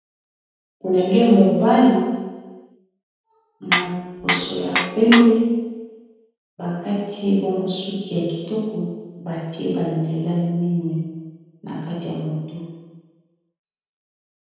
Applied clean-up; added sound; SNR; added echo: none; Tools; 2 dB; reverberation time 1.2 s.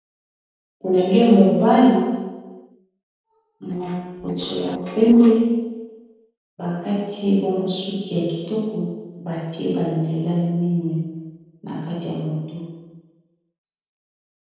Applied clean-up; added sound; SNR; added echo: neural separator model SepFormer DNS4.